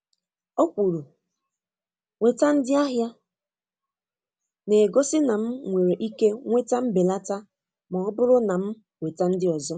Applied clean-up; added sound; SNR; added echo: none; none; none; none.